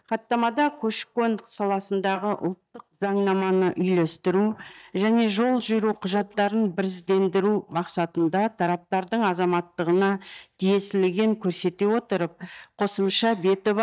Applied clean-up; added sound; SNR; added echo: neural mask model DeepFilterNet 3.